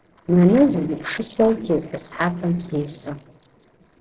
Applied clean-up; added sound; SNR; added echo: neural separator model SepFormer DNS4.